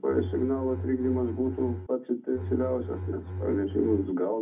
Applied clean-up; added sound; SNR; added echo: none; Bowed string instrument; 7 dB; reverberation time 0.4 s.